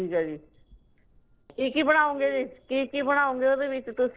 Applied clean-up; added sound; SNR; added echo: neural separator model SepFormer DNS4.